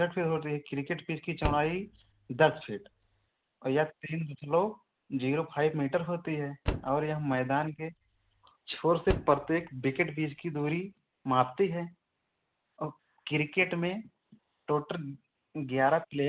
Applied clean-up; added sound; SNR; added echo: none; Slam; 9 dB; none.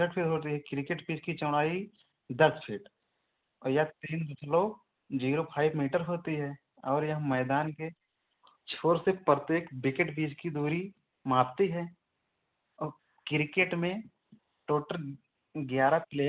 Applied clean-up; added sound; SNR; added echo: none; none; none; none.